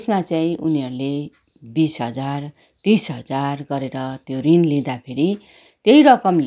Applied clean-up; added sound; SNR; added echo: none; none; none; none.